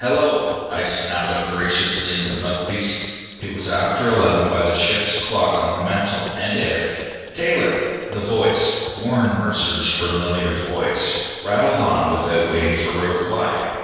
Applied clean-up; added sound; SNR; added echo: neural separator model SepFormer DNS4.